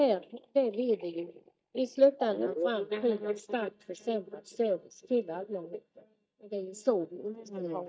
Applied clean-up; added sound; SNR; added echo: neural mask model DeepFilterNet 3.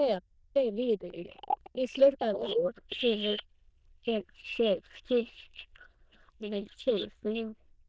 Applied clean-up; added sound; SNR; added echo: neural diffusion model UNIVERSE++.